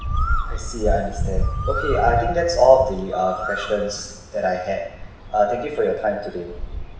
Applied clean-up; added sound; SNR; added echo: none; Bird; 4 dB; reverberation time 0.9 s.